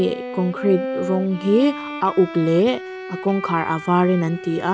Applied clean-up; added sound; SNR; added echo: none; Bowed string instrument; 11 dB; none.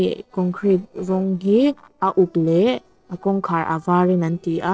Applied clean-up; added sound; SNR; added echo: neural separator model SepFormer DNS4.